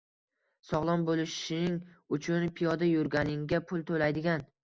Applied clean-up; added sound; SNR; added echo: none; none; none; none.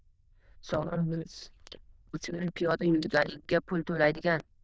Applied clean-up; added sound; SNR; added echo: neural diffusion model UNIVERSE++.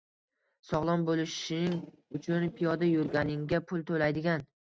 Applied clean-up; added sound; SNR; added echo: neural mask model RNNoise.